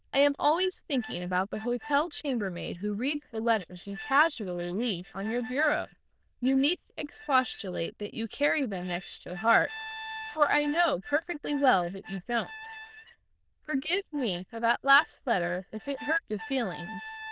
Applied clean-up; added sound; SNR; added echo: neural diffusion model UNIVERSE++.